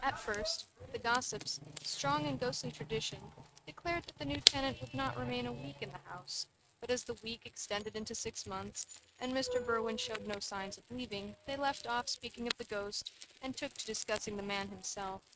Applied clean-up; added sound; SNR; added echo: neural mask model RNNoise.